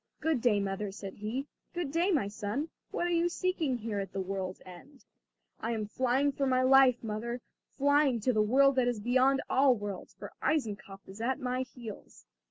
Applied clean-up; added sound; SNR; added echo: none; none; none; none.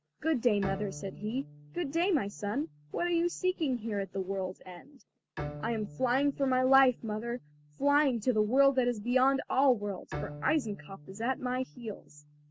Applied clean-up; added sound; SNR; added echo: none; Bowed string instrument; 16 dB; none.